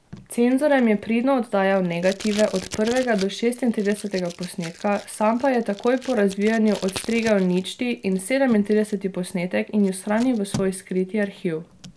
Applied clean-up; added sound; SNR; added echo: none; Packing tape, duct tape; 18 dB; none.